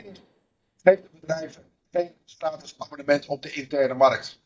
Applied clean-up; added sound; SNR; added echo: neural mask model DeepFilterNet 3.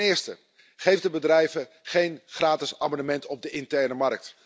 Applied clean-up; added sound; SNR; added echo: none; none; none; none.